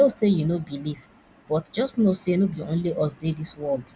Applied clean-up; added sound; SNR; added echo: none; none; none; none.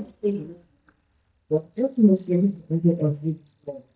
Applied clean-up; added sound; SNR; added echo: neural mask model DeepFilterNet 3.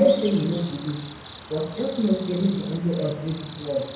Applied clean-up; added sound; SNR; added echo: none; Cricket; 15 dB; reverberation time 1.0 s.